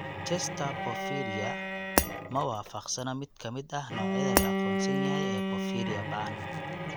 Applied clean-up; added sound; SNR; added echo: none; Shatter + Bowed string instrument; -5 dB; none.